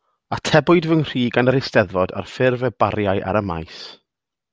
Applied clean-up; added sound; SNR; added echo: none; none; none; none.